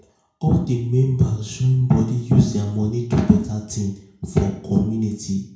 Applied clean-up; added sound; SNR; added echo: none; none; none; reverberation time 0.5 s.